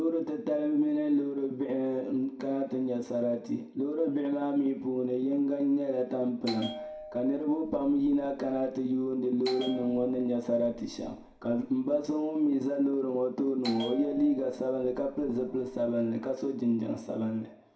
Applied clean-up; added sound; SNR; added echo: none; Bell; 15 dB; reverberation time 0.5 s.